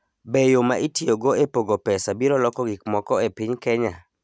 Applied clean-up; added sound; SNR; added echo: none; none; none; none.